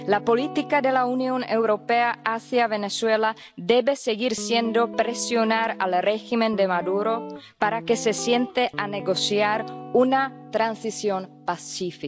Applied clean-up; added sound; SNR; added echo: none; Guitar; 15 dB; none.